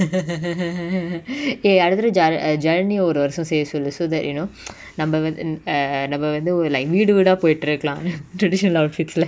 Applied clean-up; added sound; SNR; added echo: none; none; none; none.